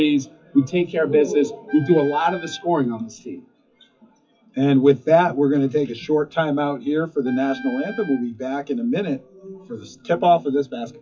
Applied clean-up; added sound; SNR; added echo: classical method WPE with log-MMSE.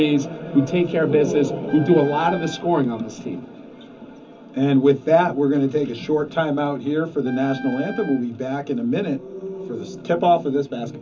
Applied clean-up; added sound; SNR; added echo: none; Wind instrument, woodwind instrument; 18 dB; reverberation time 0.3 s.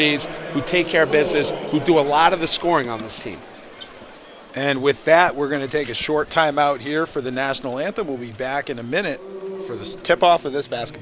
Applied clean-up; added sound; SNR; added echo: none; none; none; none.